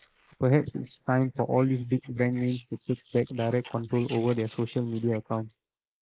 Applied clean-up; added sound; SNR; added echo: neural mask model Resemble Enhance denoiser.